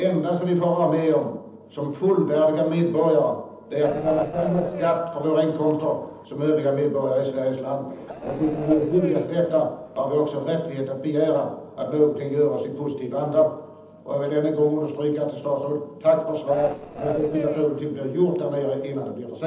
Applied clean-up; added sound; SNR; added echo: neural separator model SepFormer DNS4.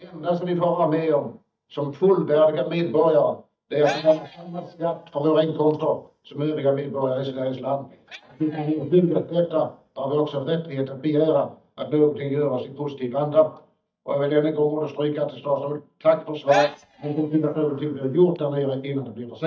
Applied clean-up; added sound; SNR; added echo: neural mask model DeepFilterNet 3.